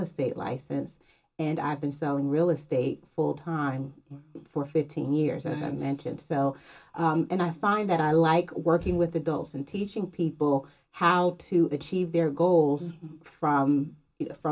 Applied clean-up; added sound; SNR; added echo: none; Breathing; 19 dB; reverberation time 0.2 s.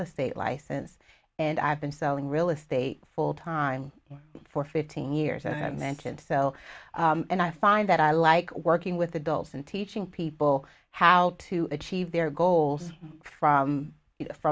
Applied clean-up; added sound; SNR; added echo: none; none; none; none.